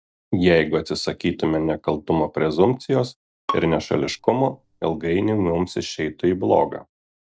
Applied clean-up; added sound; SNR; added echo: neural separator model SepFormer DNS4.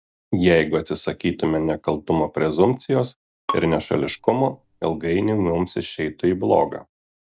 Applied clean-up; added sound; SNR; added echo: none; Bowed string instrument; 14 dB; none.